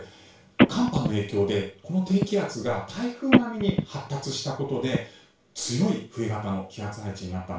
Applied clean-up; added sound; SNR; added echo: none; Telephone; -1 dB; reverberation time 0.3 s.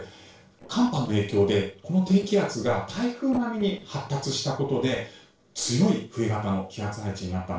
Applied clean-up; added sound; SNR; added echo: neural separator model SepFormer DNS4.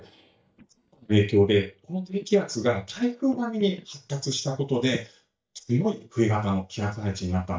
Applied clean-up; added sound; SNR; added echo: neural mask model DeepFilterNet 3.